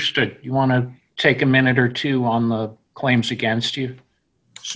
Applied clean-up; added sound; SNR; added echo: none; none; none; none.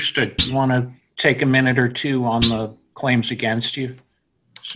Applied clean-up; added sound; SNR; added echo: none; Thump, thud; 6 dB; none.